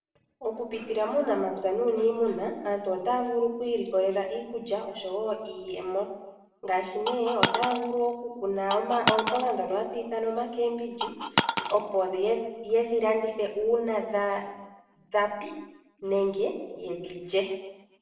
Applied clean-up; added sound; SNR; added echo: none; Coin (dropping); 2 dB; reverberation time 1.0 s.